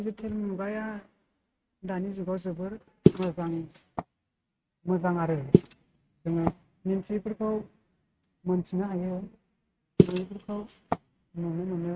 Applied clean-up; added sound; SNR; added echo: neural mask model RNNoise.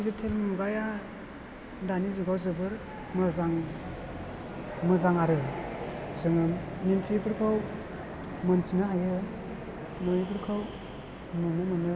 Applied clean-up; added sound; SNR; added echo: none; none; none; none.